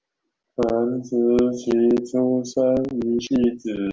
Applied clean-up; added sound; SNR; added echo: none; none; none; none.